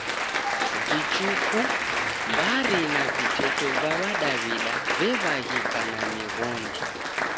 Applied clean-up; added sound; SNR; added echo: none; Applause; -4 dB; none.